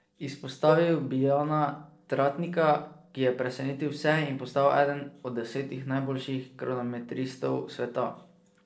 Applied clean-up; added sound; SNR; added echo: neural separator model SepFormer DNS4.